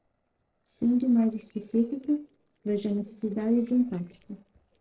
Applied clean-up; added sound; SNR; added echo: neural separator model SepFormer DNS4.